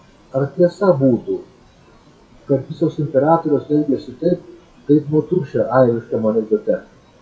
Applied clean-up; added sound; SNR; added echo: classical method WPE with log-MMSE.